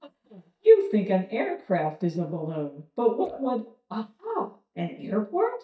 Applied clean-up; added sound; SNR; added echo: neural mask model DeepFilterNet 3.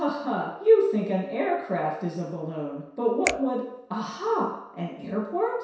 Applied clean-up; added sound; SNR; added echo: none; Finger snapping; 10 dB; reverberation time 0.7 s.